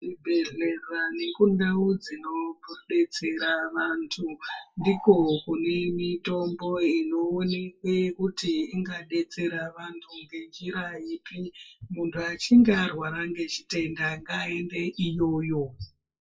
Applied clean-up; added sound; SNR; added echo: classical method WPE with log-MMSE.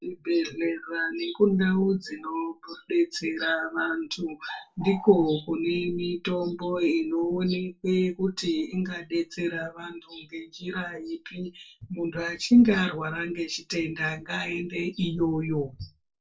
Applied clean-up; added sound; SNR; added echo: neural separator model SepFormer DNS4.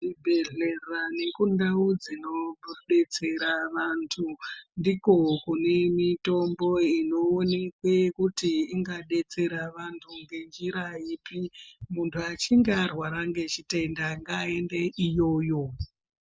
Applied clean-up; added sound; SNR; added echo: none; none; none; none.